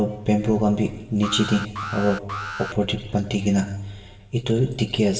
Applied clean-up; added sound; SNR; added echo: none; Alarm; 10 dB; reverberation time 1.1 s.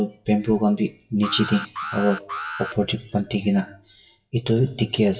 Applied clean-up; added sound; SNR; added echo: classical method WPE with log-MMSE.